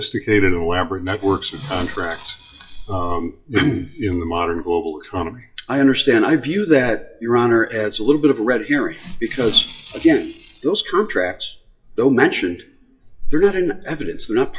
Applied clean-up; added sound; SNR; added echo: classical method WPE with log-MMSE.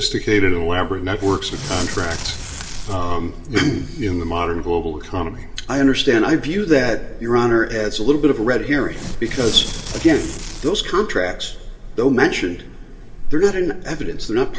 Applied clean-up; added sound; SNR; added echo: none; Tearing; 11 dB; reverberation time 1.4 s.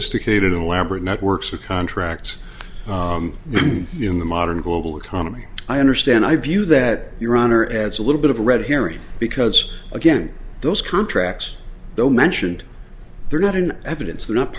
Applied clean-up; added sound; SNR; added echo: none; none; none; none.